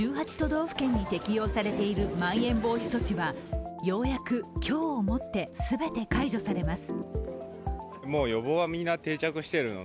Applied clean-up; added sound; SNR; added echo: none; none; none; none.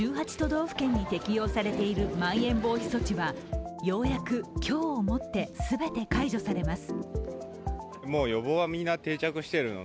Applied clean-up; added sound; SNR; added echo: none; Snare drum + Drum; 20 dB; none.